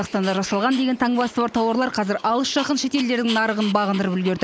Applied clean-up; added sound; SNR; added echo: none; Dog; 17 dB; none.